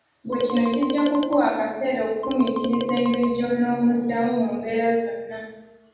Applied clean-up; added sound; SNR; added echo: none; Marimba, xylophone; 9 dB; reverberation time 1.2 s.